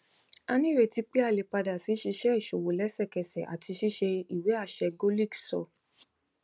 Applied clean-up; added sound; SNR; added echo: none; none; none; none.